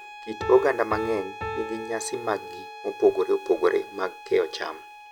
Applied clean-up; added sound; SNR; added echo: none; Bowed string instrument + Piano; 11 dB; none.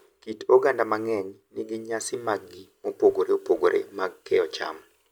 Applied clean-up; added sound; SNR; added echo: none; none; none; none.